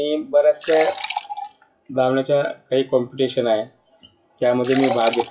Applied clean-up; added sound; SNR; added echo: classical method WPE with log-MMSE.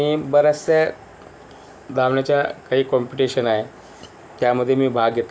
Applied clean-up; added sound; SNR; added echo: none; none; none; none.